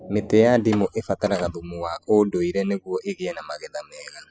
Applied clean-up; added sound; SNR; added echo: classical method spectral subtraction.